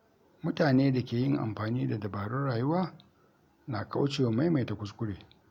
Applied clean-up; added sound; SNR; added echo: none; none; none; none.